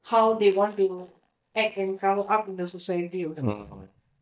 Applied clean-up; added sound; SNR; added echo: neural mask model DeepFilterNet 3.